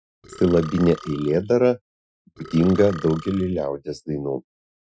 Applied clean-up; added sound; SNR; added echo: classical method Wiener filter.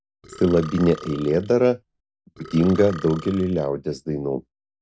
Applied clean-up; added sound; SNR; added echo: none; Burping, eructation; 18 dB; none.